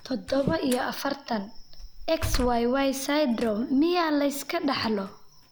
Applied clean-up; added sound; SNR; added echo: none; Slam; 11 dB; none.